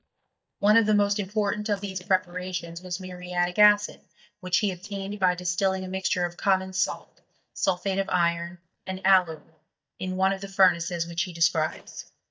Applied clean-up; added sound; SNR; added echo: neural mask model DeepFilterNet 3.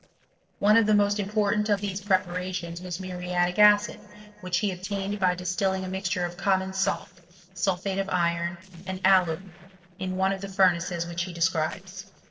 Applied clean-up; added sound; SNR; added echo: neural separator model SepFormer DNS4.